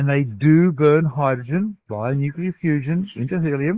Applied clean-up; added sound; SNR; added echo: neural mask model Resemble Enhance denoiser.